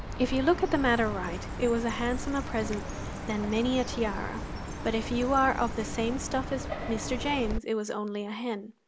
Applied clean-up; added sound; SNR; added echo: none; Chirp, tweet; 6 dB; none.